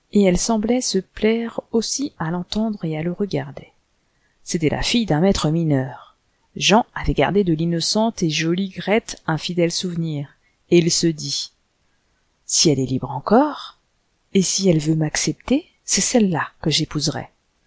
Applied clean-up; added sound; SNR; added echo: none; none; none; none.